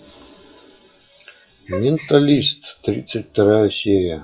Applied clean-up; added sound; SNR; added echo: classical method WPE with log-MMSE.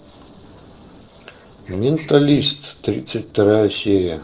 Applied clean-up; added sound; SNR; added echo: neural separator model SepFormer DNS4.